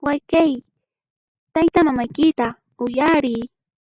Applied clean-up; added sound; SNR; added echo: none; none; none; none.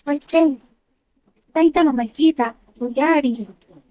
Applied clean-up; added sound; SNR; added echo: neural mask model DeepFilterNet 3.